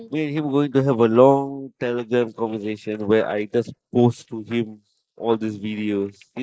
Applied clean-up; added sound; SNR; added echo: neural mask model Resemble Enhance denoiser.